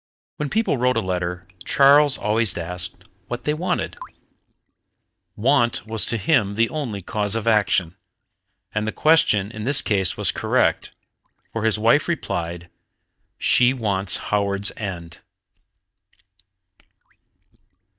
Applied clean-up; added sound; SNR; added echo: neural mask model DeepFilterNet 3.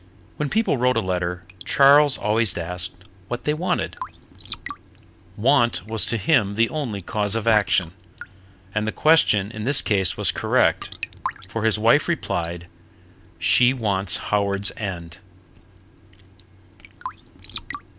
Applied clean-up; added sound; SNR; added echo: none; Raindrop / Drip / Trickle, dribble; 16 dB; none.